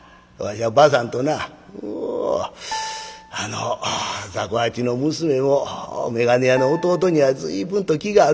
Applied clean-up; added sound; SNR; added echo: none; Piano; 14 dB; none.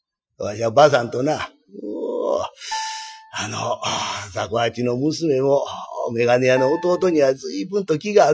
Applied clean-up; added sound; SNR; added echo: classical method Wiener filter.